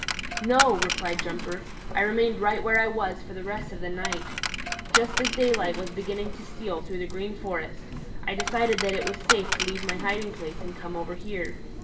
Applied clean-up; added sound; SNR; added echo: none; Coin (dropping); 2 dB; reverberation time 0.6 s.